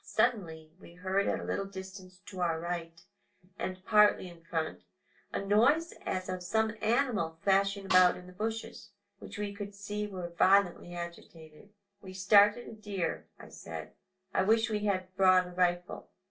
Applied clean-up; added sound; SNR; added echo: none; Snare drum; 6 dB; reverberation time 0.2 s.